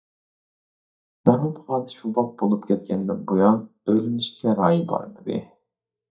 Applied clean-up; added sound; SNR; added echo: neural mask model DeepFilterNet 3.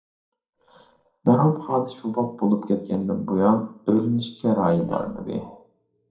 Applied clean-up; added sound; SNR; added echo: neural separator model SepFormer DNS4.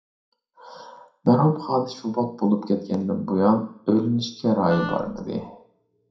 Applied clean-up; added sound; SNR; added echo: none; Wind instrument, woodwind instrument; 12 dB; reverberation time 0.4 s.